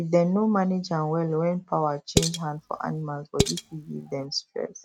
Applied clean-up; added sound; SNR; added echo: neural mask model RNNoise.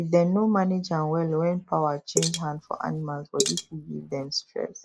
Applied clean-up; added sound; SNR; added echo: neural mask model Resemble Enhance denoiser.